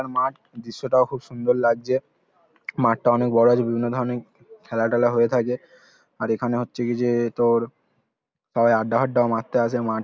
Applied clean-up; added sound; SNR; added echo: none; none; none; none.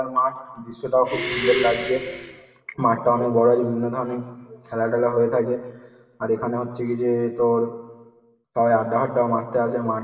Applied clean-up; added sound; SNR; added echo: none; Breathing; 6 dB; reverberation time 1.2 s.